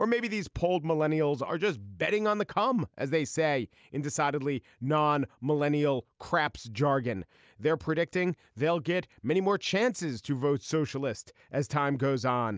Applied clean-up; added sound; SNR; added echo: none; none; none; none.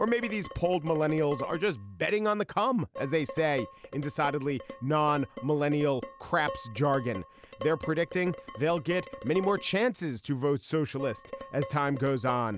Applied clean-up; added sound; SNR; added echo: none; Dishes, pots, and pans; 15 dB; none.